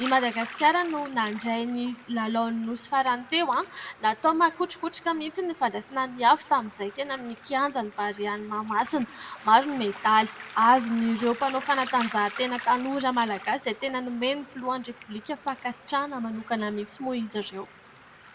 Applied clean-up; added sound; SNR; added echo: none; Waves, surf; 16 dB; reverberation time 0.5 s.